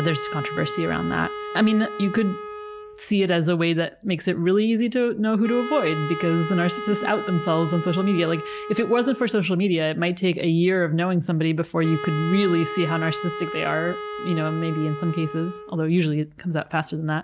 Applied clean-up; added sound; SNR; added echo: none; Wind instrument, woodwind instrument; 11 dB; none.